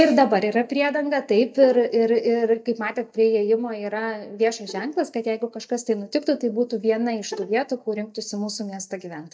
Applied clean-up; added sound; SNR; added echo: neural mask model DeepFilterNet 3.